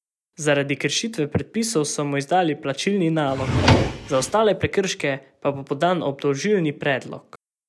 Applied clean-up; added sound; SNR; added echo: none; Drawer open or close; -1 dB; none.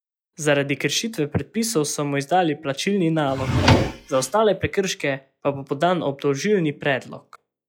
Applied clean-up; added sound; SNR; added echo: classical method log-MMSE.